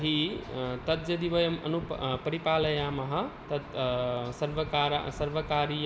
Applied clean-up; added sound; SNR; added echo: none; none; none; none.